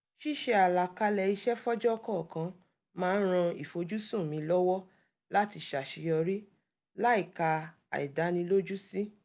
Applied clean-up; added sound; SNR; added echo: none; none; none; none.